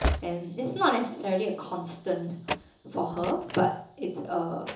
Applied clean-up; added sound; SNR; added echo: none; Slam / Train; 7 dB; reverberation time 0.6 s.